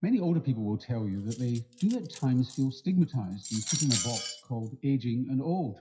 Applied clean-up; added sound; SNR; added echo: classical method WPE with log-MMSE.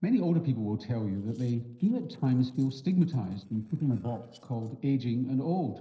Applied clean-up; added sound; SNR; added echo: neural separator model SepFormer DNS4.